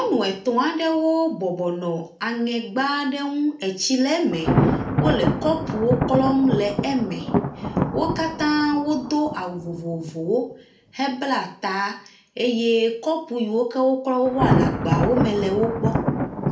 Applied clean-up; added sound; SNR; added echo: none; Thunder; 3 dB; reverberation time 0.4 s.